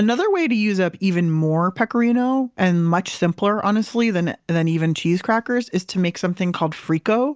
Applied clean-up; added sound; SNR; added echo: none; none; none; none.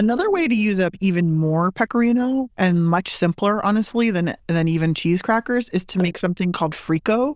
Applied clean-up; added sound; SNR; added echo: neural diffusion model UNIVERSE++.